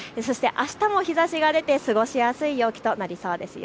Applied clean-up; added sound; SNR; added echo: none; none; none; none.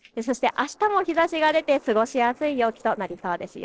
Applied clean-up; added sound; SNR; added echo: neural separator model SepFormer DNS4.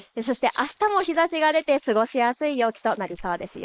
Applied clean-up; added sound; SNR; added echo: neural mask model Resemble Enhance denoiser.